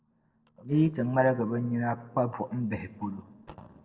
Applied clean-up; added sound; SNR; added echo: neural separator model SepFormer DNS4.